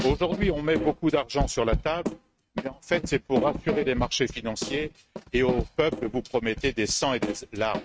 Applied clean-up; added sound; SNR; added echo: neural mask model RNNoise.